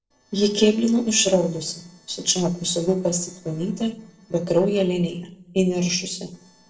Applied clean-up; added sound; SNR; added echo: neural separator model SepFormer DNS4.